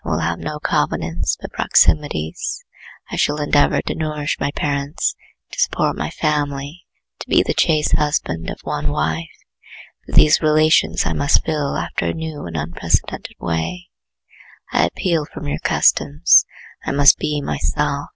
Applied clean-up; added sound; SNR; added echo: none; none; none; none.